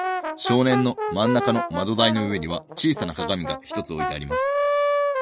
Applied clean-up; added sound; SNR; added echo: none; Brass instrument; 2 dB; none.